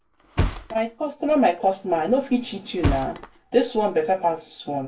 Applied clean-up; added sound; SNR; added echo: none; Thump, thud; 8 dB; reverberation time 0.2 s.